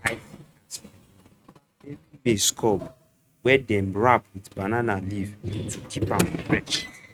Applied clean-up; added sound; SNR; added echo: neural mask model RNNoise.